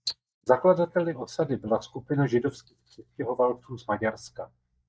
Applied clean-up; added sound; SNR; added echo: neural mask model DeepFilterNet 3.